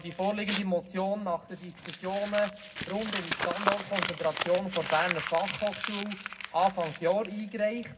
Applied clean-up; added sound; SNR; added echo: none; Crumpling, crinkling; 5 dB; reverberation time 0.3 s.